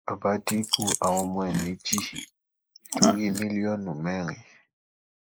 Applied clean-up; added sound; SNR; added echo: neural mask model Resemble Enhance denoiser.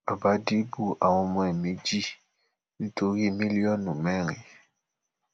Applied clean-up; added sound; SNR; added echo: none; none; none; none.